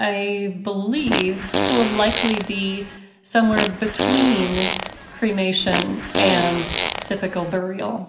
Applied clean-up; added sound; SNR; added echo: none; Fart; 1 dB; reverberation time 0.8 s.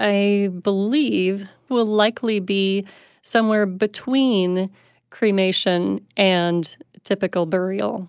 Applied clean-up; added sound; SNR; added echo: none; none; none; none.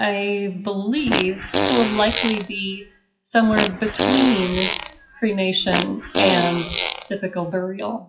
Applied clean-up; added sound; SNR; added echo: classical method WPE with log-MMSE.